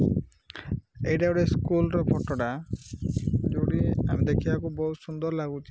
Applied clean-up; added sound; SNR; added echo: none; none; none; none.